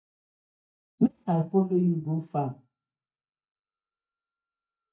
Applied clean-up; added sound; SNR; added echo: neural mask model DeepFilterNet 3.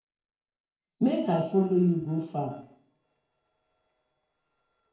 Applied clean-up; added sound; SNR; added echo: neural separator model SepFormer DNS4.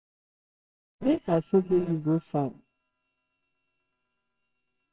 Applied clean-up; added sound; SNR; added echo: neural separator model SepFormer WHAMR!.